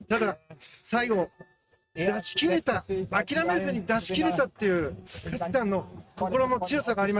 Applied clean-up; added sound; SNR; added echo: neural mask model RNNoise.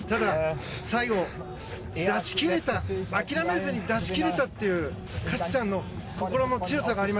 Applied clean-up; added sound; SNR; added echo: none; none; none; none.